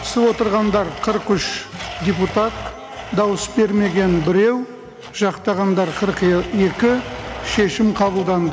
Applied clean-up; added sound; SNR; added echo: none; Domestic sounds, home sounds; 13 dB; none.